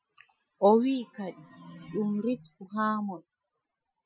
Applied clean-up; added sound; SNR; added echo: classical method Wiener filter.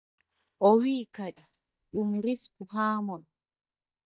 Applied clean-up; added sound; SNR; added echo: neural mask model DeepFilterNet 3.